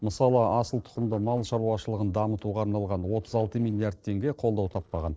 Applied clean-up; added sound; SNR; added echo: neural separator model SepFormer DNS4.